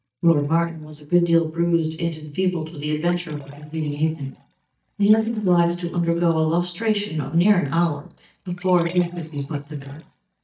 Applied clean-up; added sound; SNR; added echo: neural mask model DeepFilterNet 3.